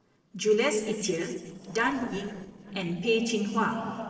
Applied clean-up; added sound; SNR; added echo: neural separator model SepFormer DNS4.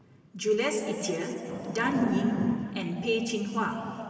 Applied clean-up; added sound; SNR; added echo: none; Thunder / Rain; 10 dB; reverberation time 2.8 s.